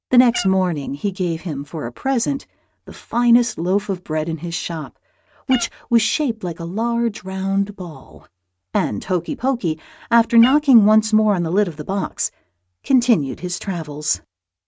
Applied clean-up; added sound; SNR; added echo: neural mask model RNNoise.